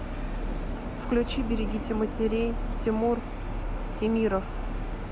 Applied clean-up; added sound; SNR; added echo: none; none; none; none.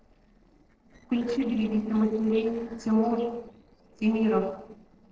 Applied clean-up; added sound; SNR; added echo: neural separator model SepFormer DNS4.